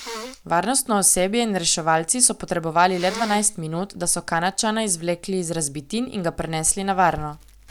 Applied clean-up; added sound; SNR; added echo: none; Sneeze; 19 dB; none.